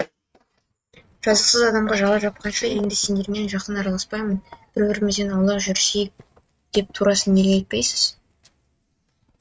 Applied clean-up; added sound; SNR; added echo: neural mask model RNNoise.